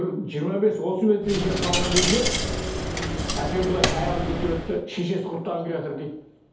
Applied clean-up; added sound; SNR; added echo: none; Coin (dropping); 0 dB; reverberation time 2.2 s.